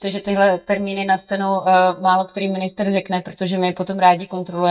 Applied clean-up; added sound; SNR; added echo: neural mask model DeepFilterNet 3.